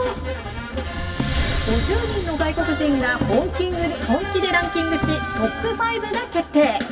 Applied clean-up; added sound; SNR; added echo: none; Percussion; 11 dB; reverberation time 2.1 s.